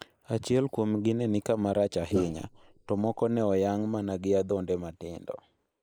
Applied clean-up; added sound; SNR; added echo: neural mask model Resemble Enhance denoiser.